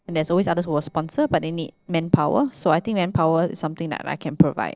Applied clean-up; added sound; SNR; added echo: neural separator model SepFormer DNS4.